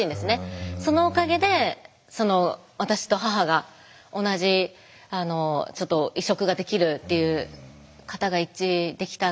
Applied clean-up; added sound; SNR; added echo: none; none; none; none.